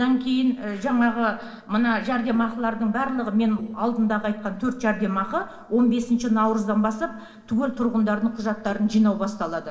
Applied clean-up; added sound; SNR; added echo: neural separator model SepFormer DNS4.